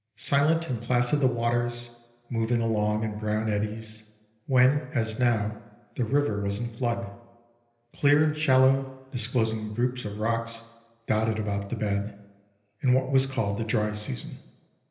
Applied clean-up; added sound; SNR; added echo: none; none; none; reverberation time 0.8 s.